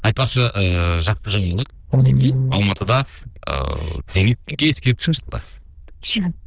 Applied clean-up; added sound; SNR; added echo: neural diffusion model UNIVERSE++.